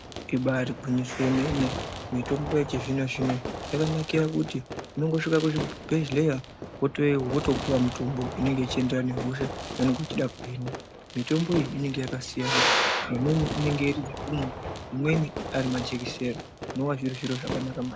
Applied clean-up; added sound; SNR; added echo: none; Fireworks; 9 dB; none.